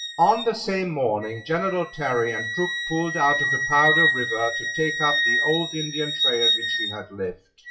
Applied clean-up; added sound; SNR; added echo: classical method WPE with log-MMSE.